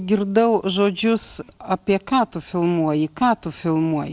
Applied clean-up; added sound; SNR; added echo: none; none; none; none.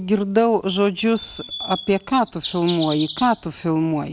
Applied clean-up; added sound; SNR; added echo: none; Bird vocalization, bird call, bird song; 13 dB; none.